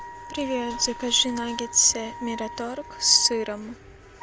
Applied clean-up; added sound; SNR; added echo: none; Wind instrument, woodwind instrument; 13 dB; none.